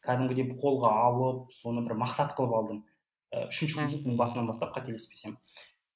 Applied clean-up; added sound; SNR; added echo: neural mask model Resemble Enhance denoiser.